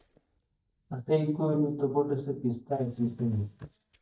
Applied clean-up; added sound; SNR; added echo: neural mask model DeepFilterNet 3.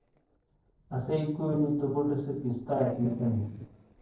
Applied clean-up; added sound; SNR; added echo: neural separator model SepFormer DNS4.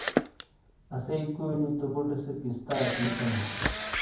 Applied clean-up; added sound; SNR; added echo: none; Camera; 3 dB; reverberation time 0.9 s.